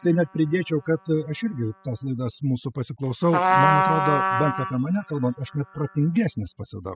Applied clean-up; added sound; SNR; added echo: classical method spectral subtraction.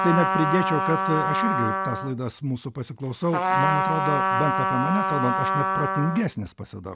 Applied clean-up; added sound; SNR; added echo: none; Trumpet; -1 dB; none.